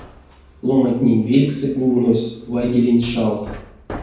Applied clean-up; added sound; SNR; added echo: none; Hammer; 19 dB; reverberation time 0.5 s.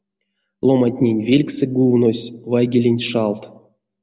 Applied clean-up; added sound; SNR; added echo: none; none; none; none.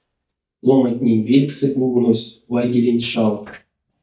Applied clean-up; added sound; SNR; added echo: neural mask model DeepFilterNet 3.